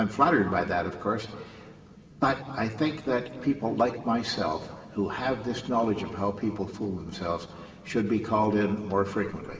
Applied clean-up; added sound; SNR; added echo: none; none; none; reverberation time 2.4 s.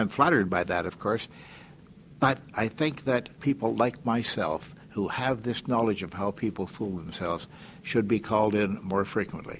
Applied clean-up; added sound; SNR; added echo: none; none; none; none.